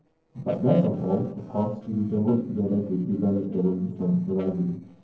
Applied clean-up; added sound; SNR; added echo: neural separator model SepFormer DNS4.